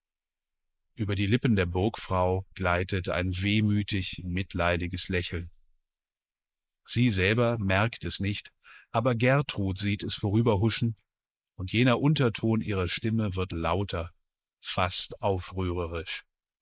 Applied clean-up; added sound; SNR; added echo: neural mask model Resemble Enhance denoiser.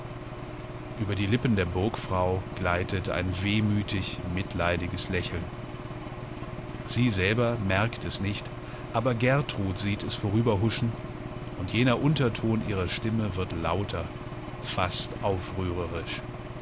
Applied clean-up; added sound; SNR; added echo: none; Engine / Aircraft; 8 dB; none.